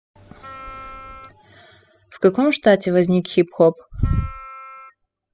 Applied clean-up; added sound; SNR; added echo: classical method spectral subtraction.